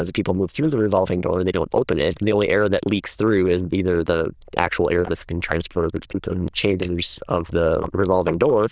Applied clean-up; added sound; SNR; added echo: neural diffusion model UNIVERSE++.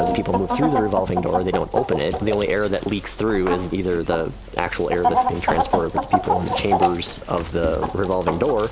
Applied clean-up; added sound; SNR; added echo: none; Chicken, rooster; 2 dB; none.